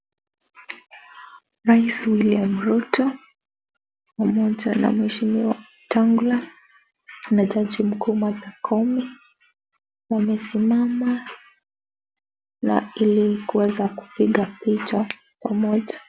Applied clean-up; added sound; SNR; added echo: none; Finger snapping; 14 dB; none.